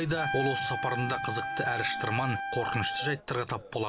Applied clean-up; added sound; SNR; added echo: none; Trumpet; 2 dB; none.